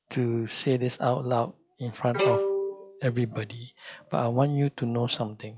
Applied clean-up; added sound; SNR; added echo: classical method log-MMSE.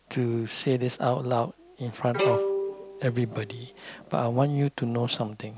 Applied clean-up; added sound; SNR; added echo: none; Bowed string instrument; 3 dB; none.